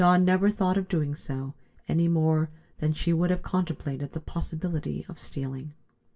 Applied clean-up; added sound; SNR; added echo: none; none; none; reverberation time 0.1 s.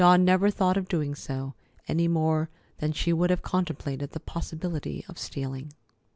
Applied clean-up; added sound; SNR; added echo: none; none; none; none.